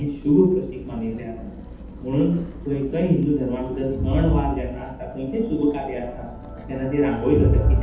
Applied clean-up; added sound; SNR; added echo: none; Crowd; 4 dB; reverberation time 0.8 s.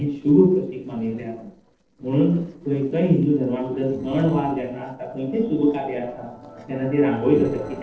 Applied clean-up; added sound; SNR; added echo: neural separator model SepFormer DNS4.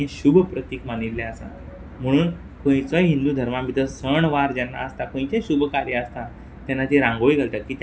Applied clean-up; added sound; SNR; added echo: none; none; none; none.